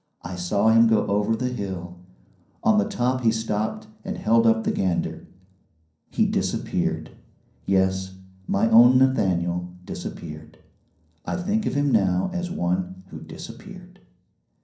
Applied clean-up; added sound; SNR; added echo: none; none; none; reverberation time 0.6 s.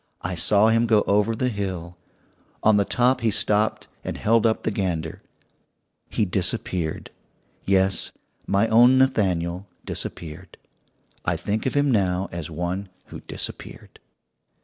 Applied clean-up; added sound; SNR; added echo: none; none; none; none.